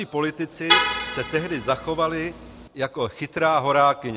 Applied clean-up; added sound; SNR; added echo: none; Vehicle horn, car horn, honking; 1 dB; none.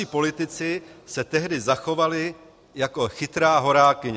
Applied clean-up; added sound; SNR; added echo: none; none; none; none.